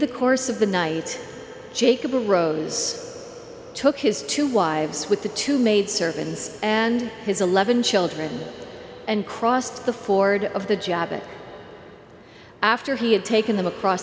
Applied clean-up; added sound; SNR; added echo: none; none; none; none.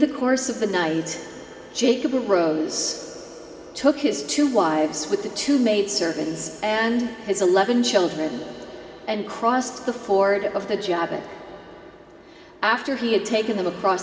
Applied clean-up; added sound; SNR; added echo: none; none; none; reverberation time 0.9 s.